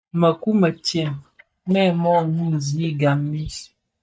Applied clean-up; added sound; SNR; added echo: neural mask model DeepFilterNet 3.